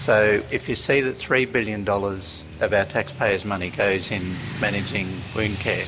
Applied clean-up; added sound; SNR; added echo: none; Motorcycle / Traffic noise, roadway noise; 12 dB; none.